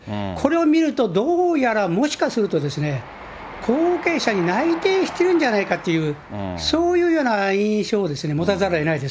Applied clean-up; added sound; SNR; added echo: none; Train; 18 dB; none.